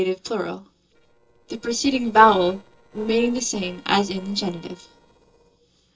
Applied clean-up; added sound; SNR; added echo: neural separator model SepFormer DNS4.